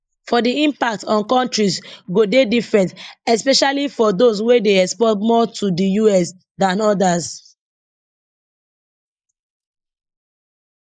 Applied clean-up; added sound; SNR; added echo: neural mask model Resemble Enhance denoiser.